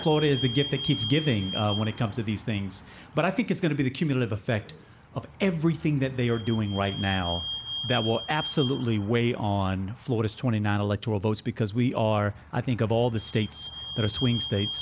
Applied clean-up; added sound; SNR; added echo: none; Squeak / Vehicle; 12 dB; none.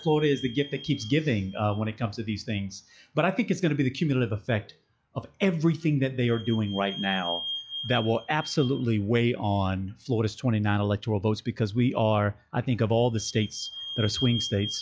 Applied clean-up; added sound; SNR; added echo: classical method log-MMSE.